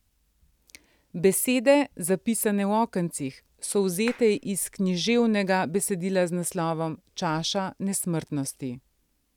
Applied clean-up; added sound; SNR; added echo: none; Clapping; 19 dB; none.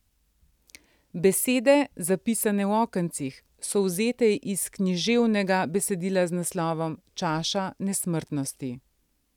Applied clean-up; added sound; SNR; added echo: none; none; none; none.